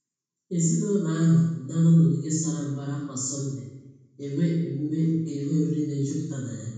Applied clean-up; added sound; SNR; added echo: none; none; none; reverberation time 1.1 s.